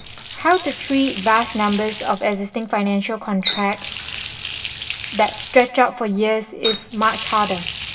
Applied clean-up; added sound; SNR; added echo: none; Water tap, faucet; 7 dB; reverberation time 0.9 s.